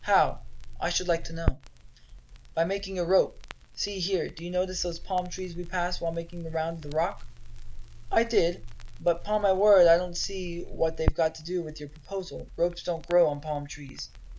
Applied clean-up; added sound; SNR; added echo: none; Crackle; 7 dB; none.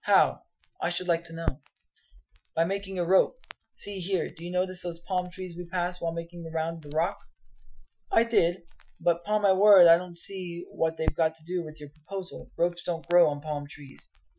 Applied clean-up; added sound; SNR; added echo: classical method Wiener filter.